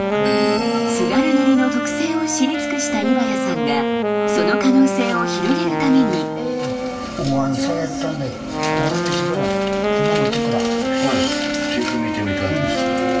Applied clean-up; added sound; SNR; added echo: none; Wind instrument, woodwind instrument; 0 dB; reverberation time 0.3 s.